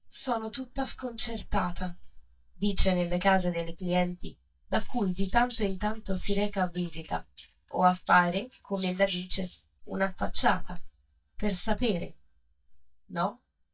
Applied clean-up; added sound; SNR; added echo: neural mask model DeepFilterNet 3.